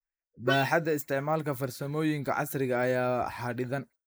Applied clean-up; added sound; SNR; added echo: neural mask model Resemble Enhance denoiser.